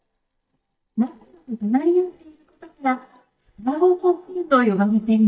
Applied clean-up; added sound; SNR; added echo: neural mask model DeepFilterNet 3.